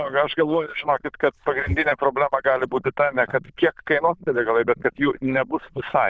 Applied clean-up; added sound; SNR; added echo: neural diffusion model UNIVERSE++.